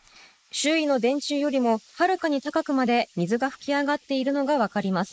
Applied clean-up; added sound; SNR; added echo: neural mask model Resemble Enhance denoiser.